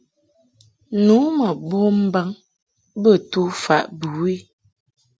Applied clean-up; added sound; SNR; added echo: none; none; none; none.